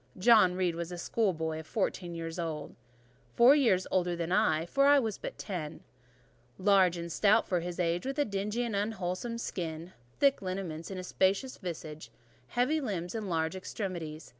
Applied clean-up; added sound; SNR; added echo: none; none; none; none.